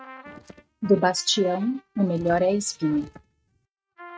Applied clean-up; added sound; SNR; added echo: neural mask model RNNoise.